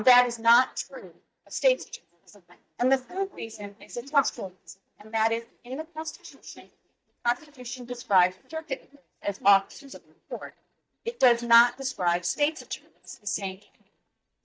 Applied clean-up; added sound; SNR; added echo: neural mask model DeepFilterNet 3.